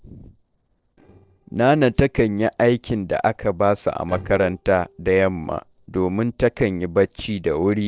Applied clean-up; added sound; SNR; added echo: neural separator model SepFormer DNS4.